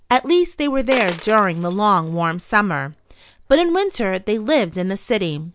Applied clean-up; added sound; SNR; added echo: none; Coin (dropping); 18 dB; none.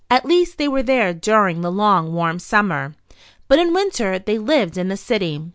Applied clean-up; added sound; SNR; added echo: none; none; none; none.